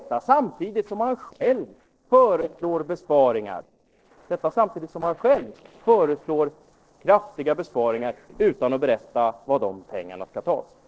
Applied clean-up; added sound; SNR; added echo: neural separator model SepFormer DNS4.